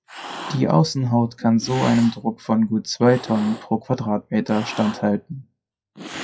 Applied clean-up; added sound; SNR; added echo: classical method WPE with log-MMSE.